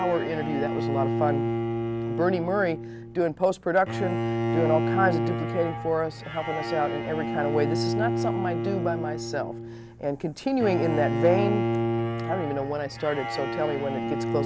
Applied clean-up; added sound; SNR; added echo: none; Bowed string instrument; 1 dB; none.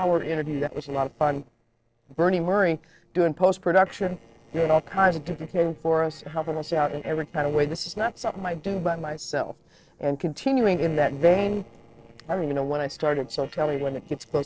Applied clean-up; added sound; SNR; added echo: neural separator model SepFormer DNS4.